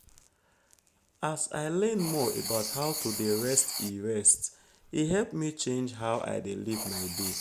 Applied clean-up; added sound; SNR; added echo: none; Writing; 9 dB; none.